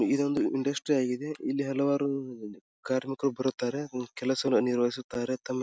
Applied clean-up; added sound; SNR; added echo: none; none; none; none.